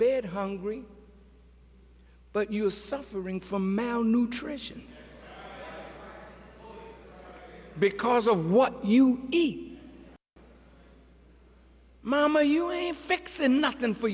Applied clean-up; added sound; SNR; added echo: none; none; none; none.